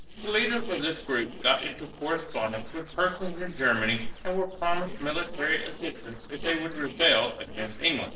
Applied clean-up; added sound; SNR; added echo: neural separator model SepFormer DNS4.